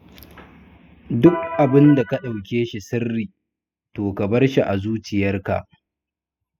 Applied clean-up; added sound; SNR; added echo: classical method spectral subtraction.